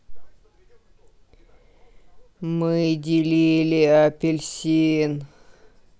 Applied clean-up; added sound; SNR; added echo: none; none; none; none.